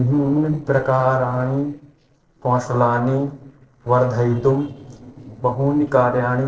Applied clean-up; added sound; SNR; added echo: neural separator model SepFormer DNS4.